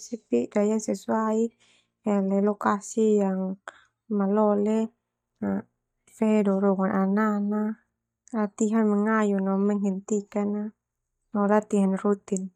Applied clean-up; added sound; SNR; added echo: neural mask model DeepFilterNet 3.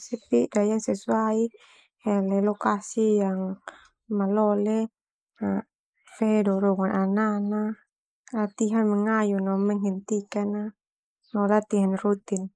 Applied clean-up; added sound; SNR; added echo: neural mask model Resemble Enhance denoiser.